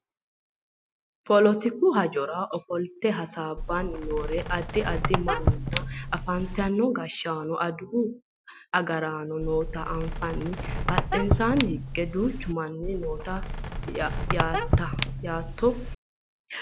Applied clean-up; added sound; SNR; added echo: none; Squeak; 0 dB; none.